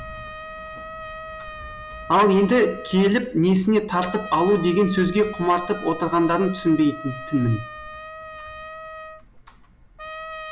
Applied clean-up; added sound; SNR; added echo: none; Trumpet; 14 dB; none.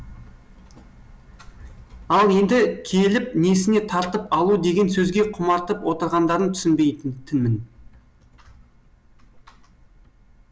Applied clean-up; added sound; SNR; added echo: none; none; none; none.